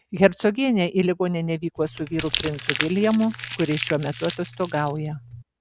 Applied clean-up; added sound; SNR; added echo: none; Crumpling, crinkling; 7 dB; none.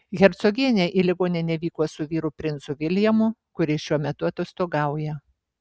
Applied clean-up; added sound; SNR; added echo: none; none; none; none.